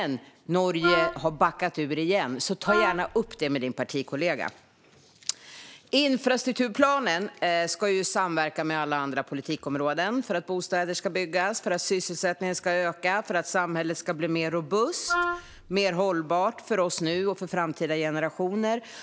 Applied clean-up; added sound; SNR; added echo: none; Wind instrument, woodwind instrument; 3 dB; none.